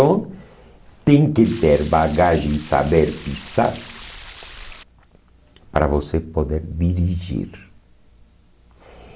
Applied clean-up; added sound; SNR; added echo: none; Stream; 19 dB; none.